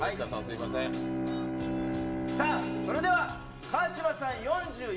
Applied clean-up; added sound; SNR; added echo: none; Bowed string instrument; 3 dB; reverberation time 0.6 s.